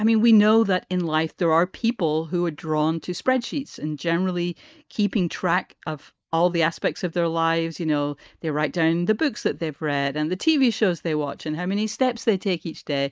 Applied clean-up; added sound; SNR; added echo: neural mask model Resemble Enhance denoiser.